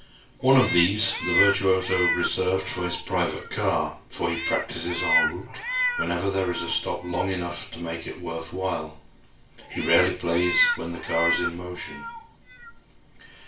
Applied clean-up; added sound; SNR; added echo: none; Meow; 3 dB; reverberation time 0.3 s.